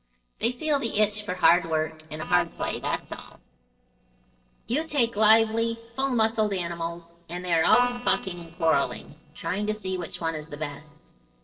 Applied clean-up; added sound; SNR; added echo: neural separator model SepFormer DNS4.